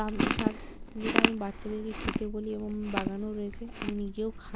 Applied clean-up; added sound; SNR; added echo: none; Chewing, mastication; -2 dB; none.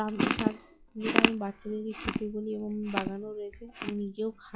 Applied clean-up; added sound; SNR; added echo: classical method log-MMSE.